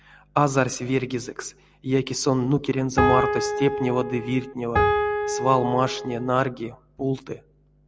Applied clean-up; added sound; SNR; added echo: none; Piano; 0 dB; none.